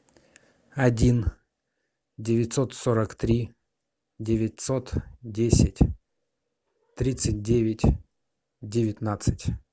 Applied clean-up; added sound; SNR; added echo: none; none; none; none.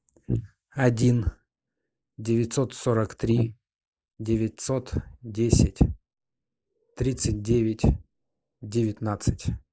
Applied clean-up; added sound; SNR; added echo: neural mask model Resemble Enhance denoiser.